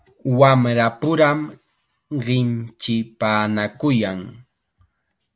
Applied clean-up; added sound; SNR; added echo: none; none; none; none.